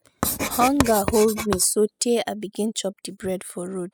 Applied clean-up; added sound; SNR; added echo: classical method spectral subtraction.